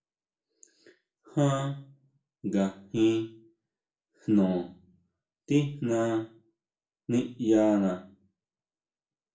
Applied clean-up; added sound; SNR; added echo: none; none; none; reverberation time 0.3 s.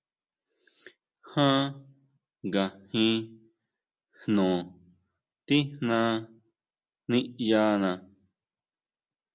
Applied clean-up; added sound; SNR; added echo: none; none; none; none.